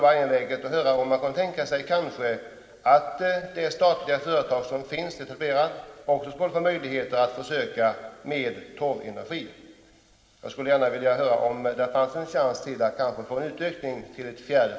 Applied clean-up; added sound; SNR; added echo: none; none; none; reverberation time 1.5 s.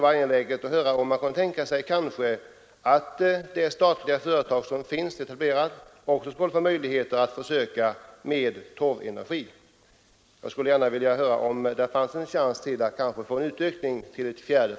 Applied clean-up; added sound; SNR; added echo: none; none; none; none.